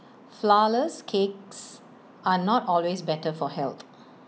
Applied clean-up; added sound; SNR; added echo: none; none; none; none.